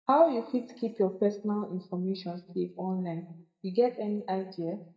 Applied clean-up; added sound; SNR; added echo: neural mask model DeepFilterNet 3.